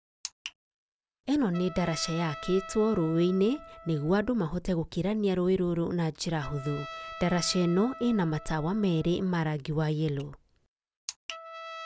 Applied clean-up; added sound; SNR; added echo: none; Trumpet; 17 dB; none.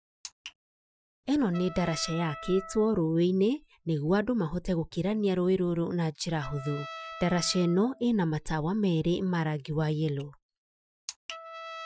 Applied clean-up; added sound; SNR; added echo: classical method Wiener filter.